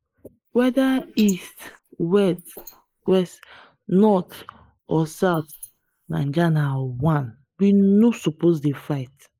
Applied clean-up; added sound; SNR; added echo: neural mask model Resemble Enhance denoiser.